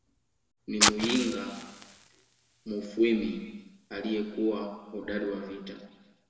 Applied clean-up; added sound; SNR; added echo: none; Fire; 3 dB; reverberation time 1.2 s.